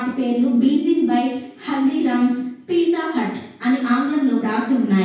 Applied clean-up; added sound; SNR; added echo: none; none; none; reverberation time 0.6 s.